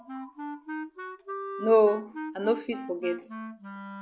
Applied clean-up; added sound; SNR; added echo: none; Wind instrument, woodwind instrument; 10 dB; none.